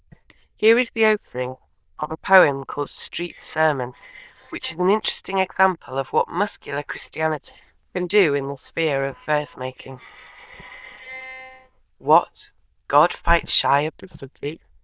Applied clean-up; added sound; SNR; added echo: neural diffusion model UNIVERSE++.